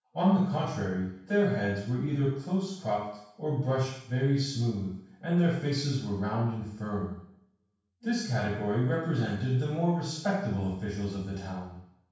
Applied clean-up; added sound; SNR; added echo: none; none; none; reverberation time 0.7 s.